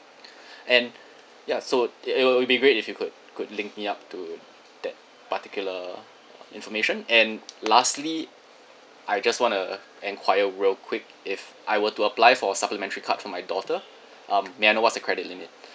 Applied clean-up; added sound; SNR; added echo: none; none; none; none.